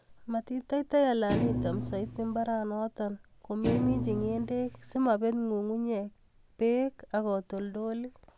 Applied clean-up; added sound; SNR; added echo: none; Thump, thud; 2 dB; none.